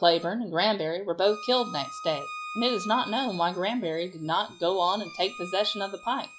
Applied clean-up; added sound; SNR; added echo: classical method log-MMSE.